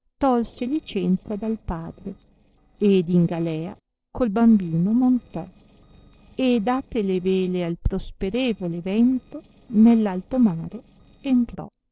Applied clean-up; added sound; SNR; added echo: neural separator model SepFormer DNS4.